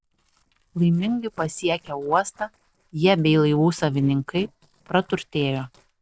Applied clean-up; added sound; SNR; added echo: neural separator model SepFormer DNS4.